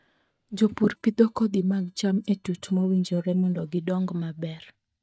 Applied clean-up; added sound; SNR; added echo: neural mask model DeepFilterNet 3.